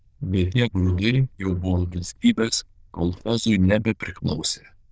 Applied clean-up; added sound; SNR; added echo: neural diffusion model UNIVERSE++.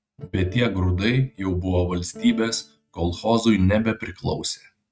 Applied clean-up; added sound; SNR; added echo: neural mask model RNNoise.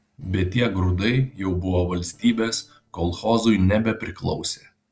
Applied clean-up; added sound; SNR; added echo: neural separator model SepFormer DNS4.